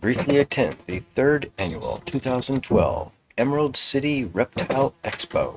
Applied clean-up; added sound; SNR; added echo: neural mask model RNNoise.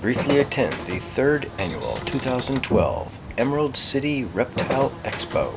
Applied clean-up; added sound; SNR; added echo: none; Cupboard open or close + Buzz; 7 dB; none.